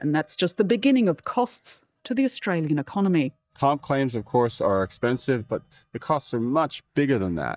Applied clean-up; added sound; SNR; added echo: neural mask model DeepFilterNet 3.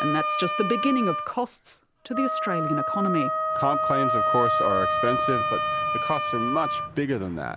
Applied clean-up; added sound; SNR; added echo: none; Wind instrument, woodwind instrument; -2 dB; none.